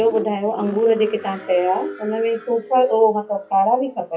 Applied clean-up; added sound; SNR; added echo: classical method WPE with log-MMSE.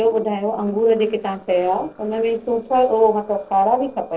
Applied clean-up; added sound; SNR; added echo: neural separator model SepFormer DNS4.